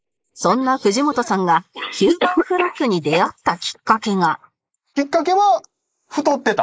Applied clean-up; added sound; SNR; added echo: neural mask model Resemble Enhance denoiser.